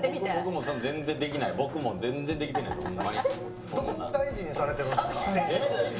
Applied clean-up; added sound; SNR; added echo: none; Keyboard (musical); 11 dB; reverberation time 0.7 s.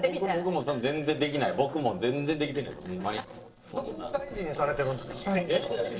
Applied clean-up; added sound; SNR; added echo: neural separator model SepFormer DNS4.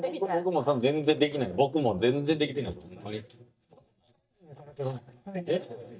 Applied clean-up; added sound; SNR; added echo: neural mask model DeepFilterNet 3.